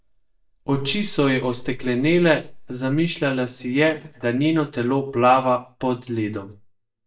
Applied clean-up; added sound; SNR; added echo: neural mask model DeepFilterNet 3.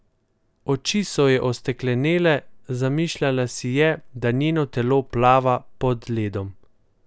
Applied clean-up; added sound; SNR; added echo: none; none; none; none.